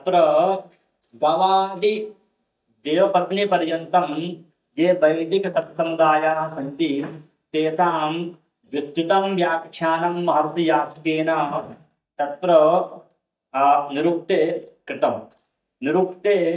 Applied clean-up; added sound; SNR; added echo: neural mask model DeepFilterNet 3.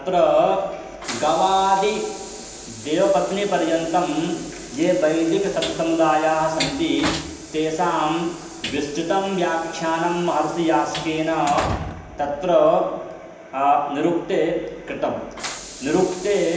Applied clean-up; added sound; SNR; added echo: none; Train; 14 dB; reverberation time 0.9 s.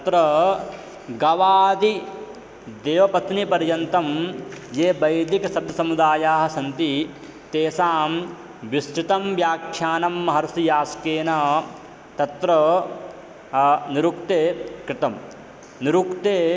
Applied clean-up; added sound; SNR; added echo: none; none; none; none.